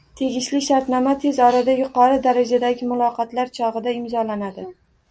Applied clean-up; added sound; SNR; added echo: none; none; none; none.